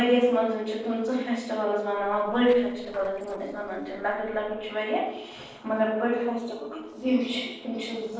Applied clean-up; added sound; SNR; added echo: neural separator model SepFormer DNS4.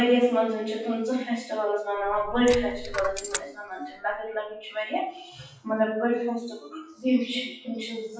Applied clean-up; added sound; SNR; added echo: classical method WPE with log-MMSE.